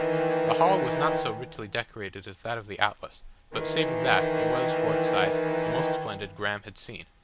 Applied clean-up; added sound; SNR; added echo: none; Bowed string instrument; -2 dB; none.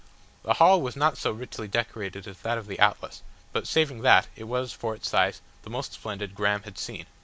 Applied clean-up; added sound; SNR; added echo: none; none; none; none.